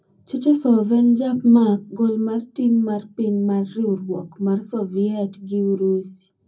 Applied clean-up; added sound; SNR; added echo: none; none; none; reverberation time 0.4 s.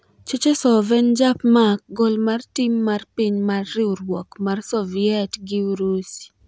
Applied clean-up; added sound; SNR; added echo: none; none; none; none.